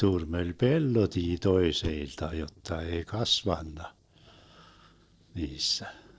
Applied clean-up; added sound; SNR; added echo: neural separator model SepFormer DNS4.